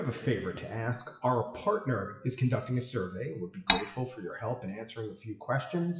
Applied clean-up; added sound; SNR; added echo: classical method WPE with log-MMSE.